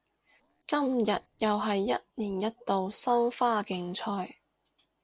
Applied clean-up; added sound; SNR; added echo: neural separator model SepFormer DNS4.